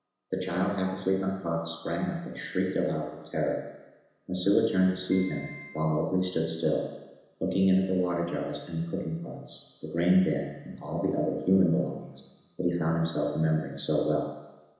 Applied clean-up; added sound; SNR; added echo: none; Piano; 17 dB; reverberation time 1.0 s.